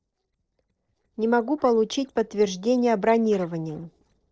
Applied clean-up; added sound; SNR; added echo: neural separator model SepFormer DNS4.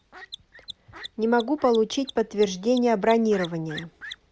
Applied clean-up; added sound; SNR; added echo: none; Mechanisms + Fowl; 18 dB; none.